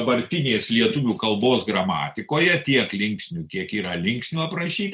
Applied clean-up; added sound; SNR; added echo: none; none; none; none.